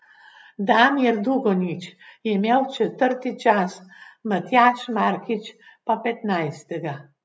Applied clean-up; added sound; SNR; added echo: none; none; none; none.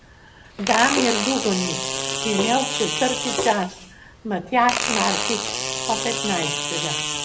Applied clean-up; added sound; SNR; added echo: none; Tap + Fart; 1 dB; none.